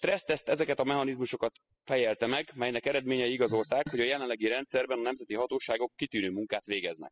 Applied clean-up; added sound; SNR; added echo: classical method spectral subtraction.